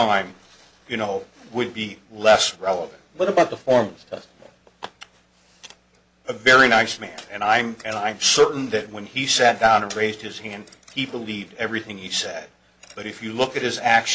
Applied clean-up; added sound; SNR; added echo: none; none; none; none.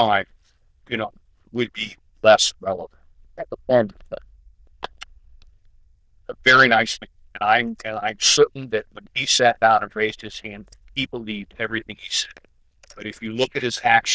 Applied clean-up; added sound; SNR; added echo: neural diffusion model UNIVERSE++.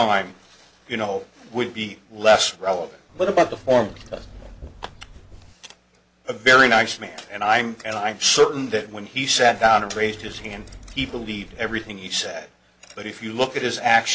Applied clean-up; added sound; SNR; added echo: none; Trickle, dribble / Chirp, tweet; 20 dB; none.